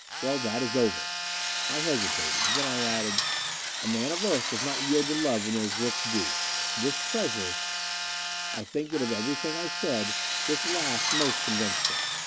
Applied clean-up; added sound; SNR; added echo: none; Drill + Tools; -2 dB; none.